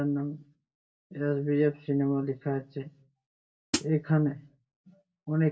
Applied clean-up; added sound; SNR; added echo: none; Hi-hat; 2 dB; reverberation time 0.2 s.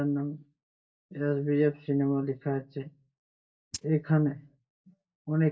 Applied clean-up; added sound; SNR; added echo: neural mask model DeepFilterNet 3.